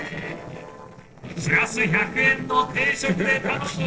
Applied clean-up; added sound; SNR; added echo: neural separator model SepFormer DNS4.